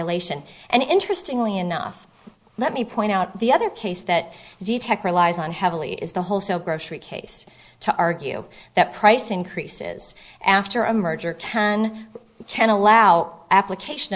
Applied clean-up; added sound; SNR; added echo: none; none; none; none.